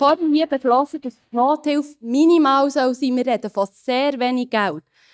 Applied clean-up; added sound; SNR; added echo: neural mask model DeepFilterNet 3.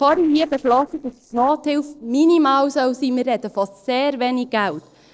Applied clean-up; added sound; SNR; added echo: neural separator model SepFormer DNS4.